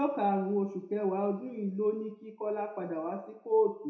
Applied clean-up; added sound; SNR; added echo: none; none; none; reverberation time 0.6 s.